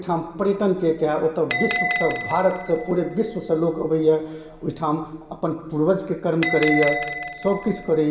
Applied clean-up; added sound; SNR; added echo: none; Bell; 8 dB; reverberation time 1.7 s.